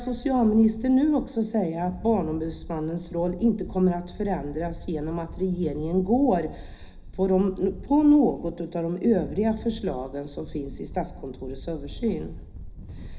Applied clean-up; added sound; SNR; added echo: none; Wind; 14 dB; reverberation time 0.4 s.